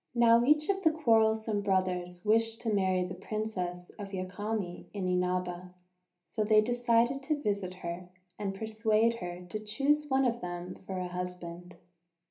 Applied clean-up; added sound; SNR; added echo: none; none; none; reverberation time 0.3 s.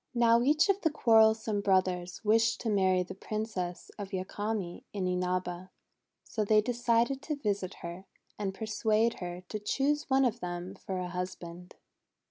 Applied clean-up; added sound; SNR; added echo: none; none; none; none.